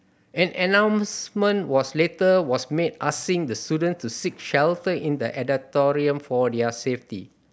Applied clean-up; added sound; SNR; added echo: none; none; none; none.